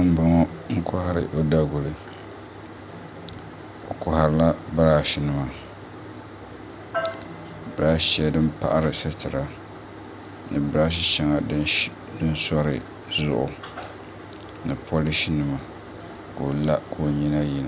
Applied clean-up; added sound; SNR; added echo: none; none; none; none.